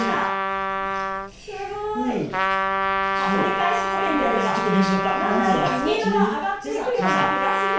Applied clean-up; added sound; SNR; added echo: none; Trumpet; 0 dB; reverberation time 0.4 s.